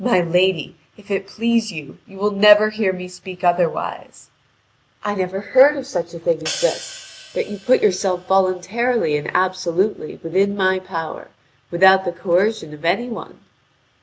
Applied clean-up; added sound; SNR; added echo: none; Hi-hat; 15 dB; none.